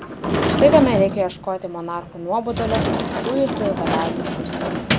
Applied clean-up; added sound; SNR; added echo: none; Sliding door / Slam; 1 dB; none.